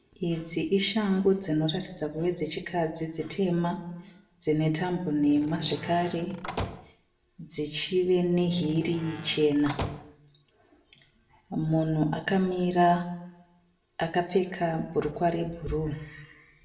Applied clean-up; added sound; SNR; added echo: none; Slam; 12 dB; reverberation time 0.7 s.